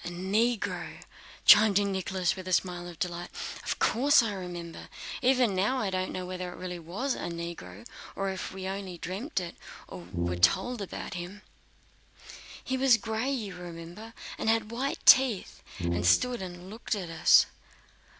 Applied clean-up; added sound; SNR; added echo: none; Brass instrument; 4 dB; none.